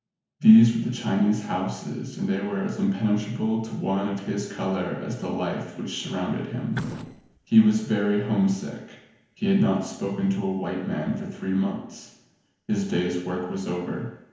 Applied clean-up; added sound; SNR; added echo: neural separator model SepFormer DNS4.